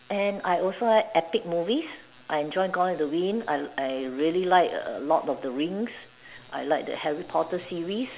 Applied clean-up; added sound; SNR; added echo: none; none; none; none.